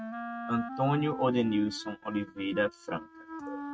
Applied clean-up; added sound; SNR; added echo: neural mask model RNNoise.